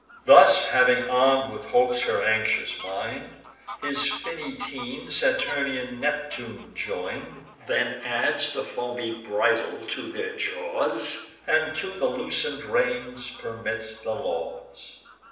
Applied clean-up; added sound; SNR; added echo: none; Fowl; 20 dB; reverberation time 0.8 s.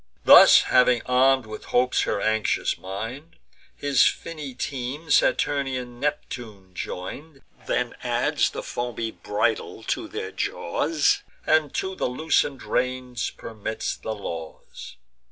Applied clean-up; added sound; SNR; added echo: none; none; none; none.